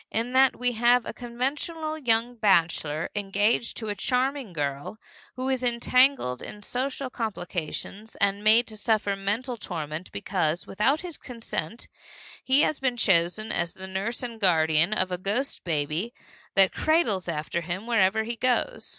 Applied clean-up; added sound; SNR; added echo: none; none; none; none.